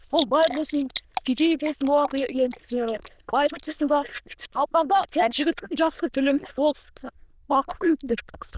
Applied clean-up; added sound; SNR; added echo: neural diffusion model UNIVERSE++.